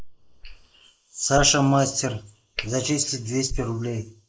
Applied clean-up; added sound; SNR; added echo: neural mask model Resemble Enhance denoiser.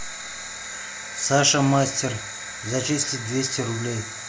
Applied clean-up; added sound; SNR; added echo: none; none; none; none.